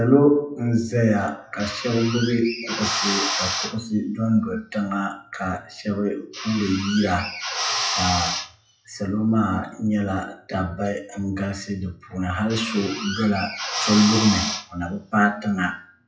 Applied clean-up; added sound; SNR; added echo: classical method WPE with log-MMSE.